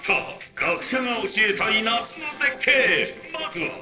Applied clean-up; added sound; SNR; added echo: neural separator model SepFormer DNS4.